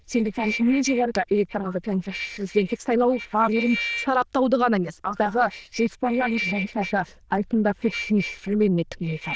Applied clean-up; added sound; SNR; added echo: neural diffusion model UNIVERSE++.